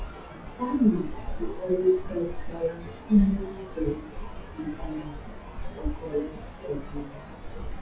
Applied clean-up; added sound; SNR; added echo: classical method WPE with log-MMSE.